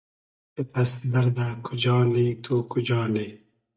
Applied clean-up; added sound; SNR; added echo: neural mask model DeepFilterNet 3.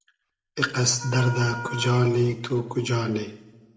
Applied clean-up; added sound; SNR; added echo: none; Wind instrument, woodwind instrument; 14 dB; reverberation time 0.8 s.